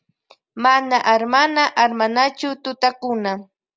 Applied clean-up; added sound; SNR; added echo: none; none; none; none.